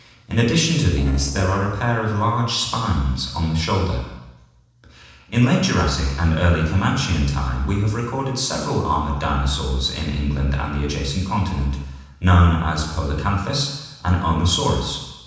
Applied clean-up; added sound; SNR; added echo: neural separator model SepFormer DNS4.